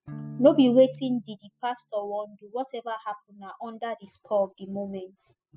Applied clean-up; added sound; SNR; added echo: classical method spectral subtraction.